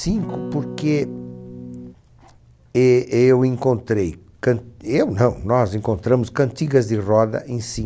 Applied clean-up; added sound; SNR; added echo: none; Electric guitar / Strum; 11 dB; none.